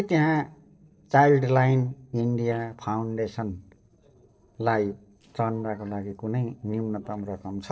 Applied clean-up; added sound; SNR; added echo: neural separator model SepFormer DNS4.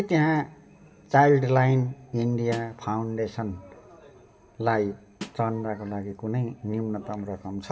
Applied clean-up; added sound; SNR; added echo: none; Snare drum; 14 dB; reverberation time 0.5 s.